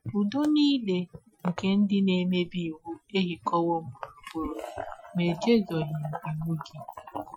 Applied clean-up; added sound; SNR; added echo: classical method Wiener filter.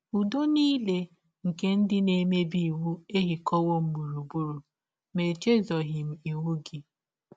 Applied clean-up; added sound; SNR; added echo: none; none; none; none.